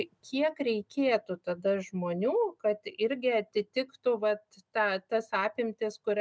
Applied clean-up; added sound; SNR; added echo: none; none; none; none.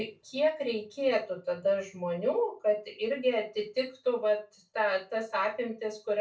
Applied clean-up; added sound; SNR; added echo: none; none; none; reverberation time 0.2 s.